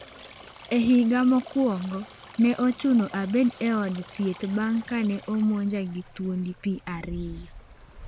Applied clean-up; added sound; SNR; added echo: none; Stream; 19 dB; none.